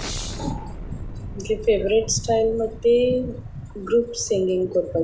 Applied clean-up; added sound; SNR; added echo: none; Explosion; 13 dB; none.